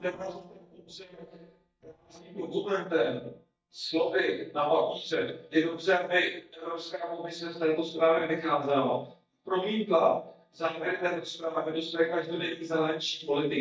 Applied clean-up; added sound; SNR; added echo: neural mask model DeepFilterNet 3.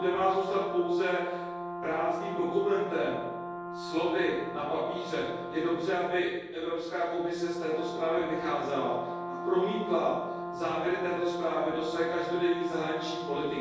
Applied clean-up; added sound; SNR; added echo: none; Brass instrument; 7 dB; reverberation time 1.3 s.